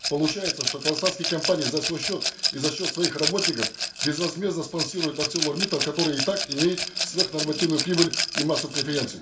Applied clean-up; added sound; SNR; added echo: none; Rattle / Glass; 2 dB; reverberation time 0.3 s.